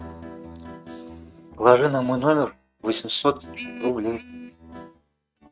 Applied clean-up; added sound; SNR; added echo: neural mask model RNNoise.